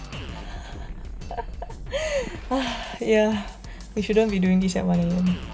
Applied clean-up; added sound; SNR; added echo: none; Drum kit; 11 dB; none.